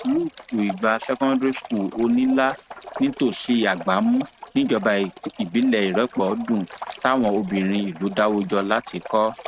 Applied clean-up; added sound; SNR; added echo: neural mask model RNNoise.